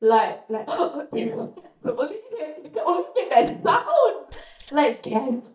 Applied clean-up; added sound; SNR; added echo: neural mask model DeepFilterNet 3.